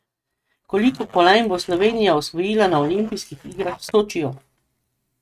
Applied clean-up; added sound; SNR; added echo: neural mask model RNNoise.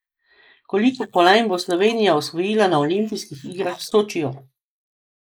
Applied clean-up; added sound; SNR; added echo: neural mask model Resemble Enhance denoiser.